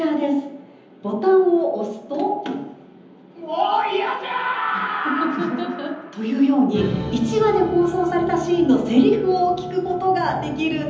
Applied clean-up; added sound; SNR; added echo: none; none; none; reverberation time 0.9 s.